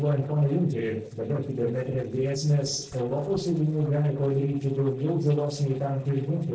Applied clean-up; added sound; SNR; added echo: neural separator model SepFormer DNS4.